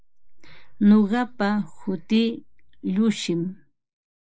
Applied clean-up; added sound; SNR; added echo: neural mask model Resemble Enhance denoiser.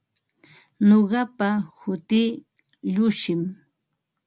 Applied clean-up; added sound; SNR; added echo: none; none; none; none.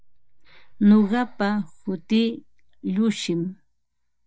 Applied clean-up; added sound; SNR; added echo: neural mask model DeepFilterNet 3.